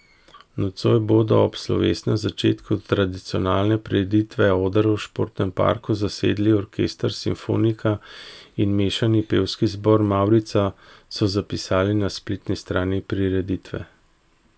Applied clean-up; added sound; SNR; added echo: none; none; none; none.